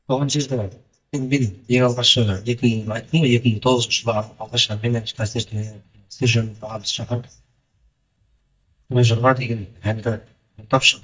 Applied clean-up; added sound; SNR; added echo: neural mask model DeepFilterNet 3.